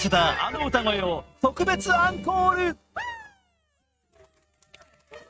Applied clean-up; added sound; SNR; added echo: neural mask model RNNoise.